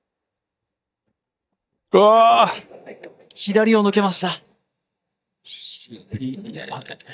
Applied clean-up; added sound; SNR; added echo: neural mask model DeepFilterNet 3.